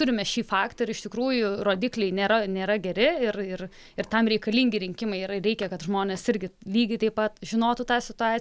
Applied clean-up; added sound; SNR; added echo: none; none; none; none.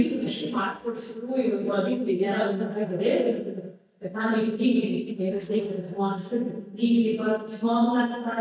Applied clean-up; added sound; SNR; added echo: neural mask model DeepFilterNet 3.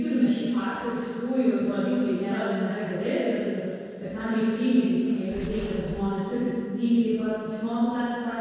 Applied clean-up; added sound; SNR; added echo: neural separator model SepFormer DNS4.